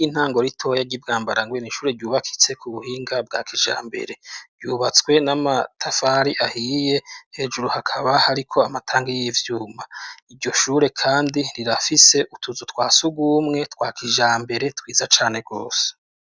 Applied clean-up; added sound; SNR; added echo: none; none; none; none.